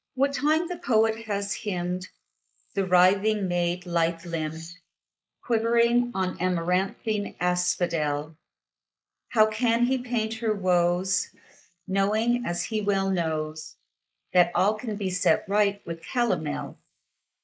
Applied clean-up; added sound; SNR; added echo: neural mask model Resemble Enhance denoiser.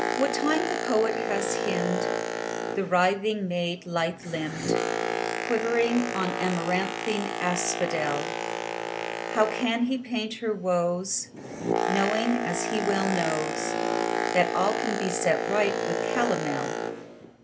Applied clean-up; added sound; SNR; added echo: none; Boat, Water vehicle; 2 dB; none.